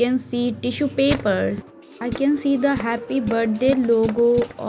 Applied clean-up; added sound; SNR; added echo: none; Tools; 13 dB; none.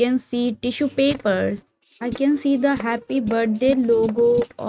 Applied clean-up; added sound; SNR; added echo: neural mask model RNNoise.